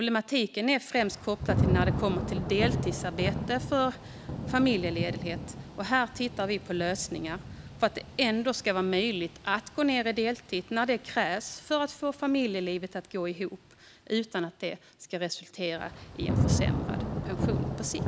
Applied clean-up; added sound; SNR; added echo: none; Thunder / Rain; 4 dB; none.